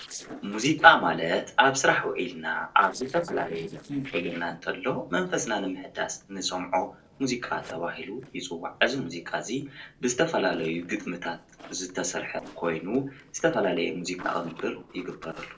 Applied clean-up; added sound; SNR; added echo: neural separator model SepFormer DNS4.